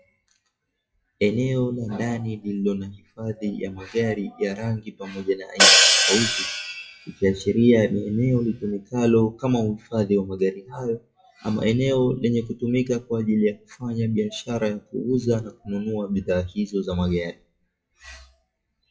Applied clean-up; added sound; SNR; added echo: classical method WPE with log-MMSE.